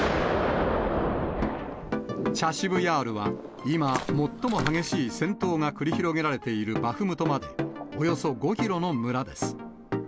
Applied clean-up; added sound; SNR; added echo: none; Walk, footsteps; 8 dB; none.